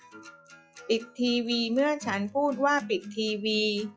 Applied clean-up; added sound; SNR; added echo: classical method log-MMSE.